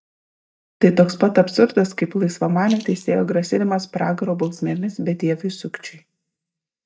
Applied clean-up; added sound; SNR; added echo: neural mask model DeepFilterNet 3.